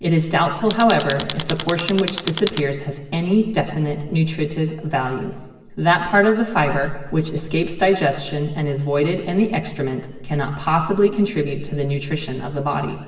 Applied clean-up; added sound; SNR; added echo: none; Tools; 9 dB; reverberation time 1.1 s.